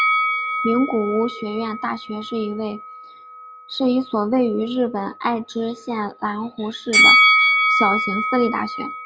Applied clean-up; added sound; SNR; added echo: none; Bell; -2 dB; none.